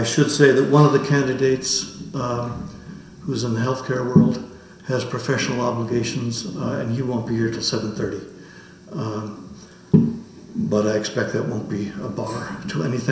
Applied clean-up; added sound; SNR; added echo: none; none; none; reverberation time 0.7 s.